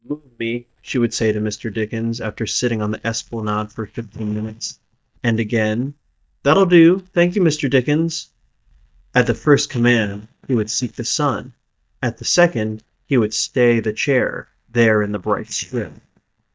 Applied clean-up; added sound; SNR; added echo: neural mask model DeepFilterNet 3.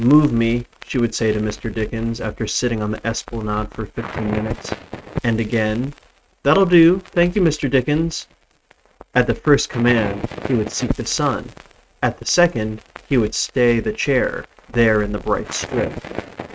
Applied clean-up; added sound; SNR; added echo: neural mask model RNNoise.